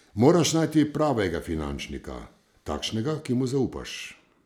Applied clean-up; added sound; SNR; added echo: none; none; none; none.